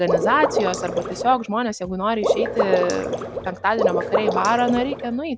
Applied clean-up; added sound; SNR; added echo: none; Water / Liquid; 1 dB; none.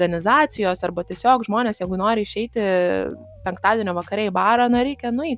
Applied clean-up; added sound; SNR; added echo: none; none; none; none.